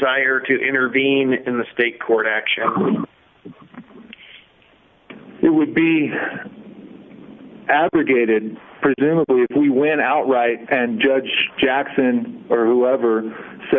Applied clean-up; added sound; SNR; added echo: none; none; none; none.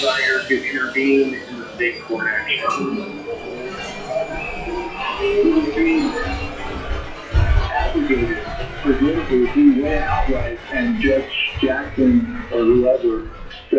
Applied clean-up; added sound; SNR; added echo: classical method WPE with log-MMSE.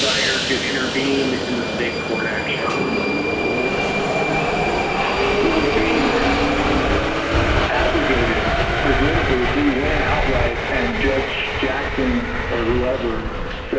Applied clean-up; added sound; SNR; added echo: none; Subway, metro, underground; -4 dB; reverberation time 1.2 s.